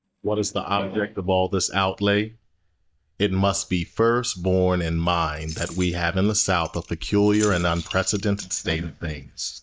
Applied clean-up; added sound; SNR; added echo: neural mask model DeepFilterNet 3.